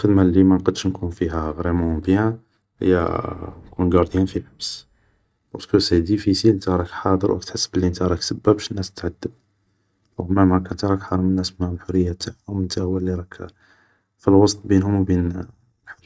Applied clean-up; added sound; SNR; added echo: neural mask model DeepFilterNet 3.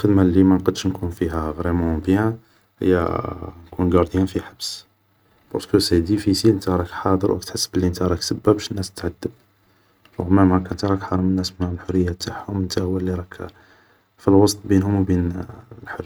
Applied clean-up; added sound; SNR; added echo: none; none; none; none.